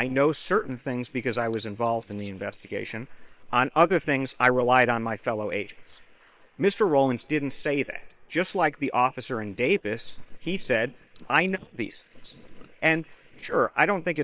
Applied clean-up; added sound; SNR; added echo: neural separator model SepFormer WHAM!.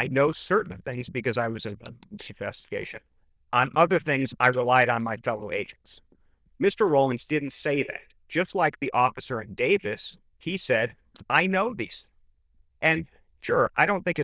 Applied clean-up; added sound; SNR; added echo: neural diffusion model UNIVERSE++.